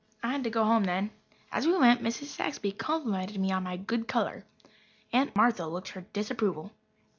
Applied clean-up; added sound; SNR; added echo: none; none; none; none.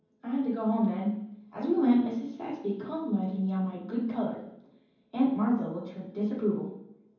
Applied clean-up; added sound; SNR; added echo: none; none; none; reverberation time 0.9 s.